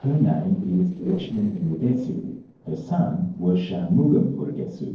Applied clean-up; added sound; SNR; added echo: neural separator model SepFormer DNS4.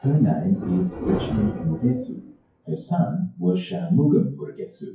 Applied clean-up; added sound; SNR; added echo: classical method WPE with log-MMSE.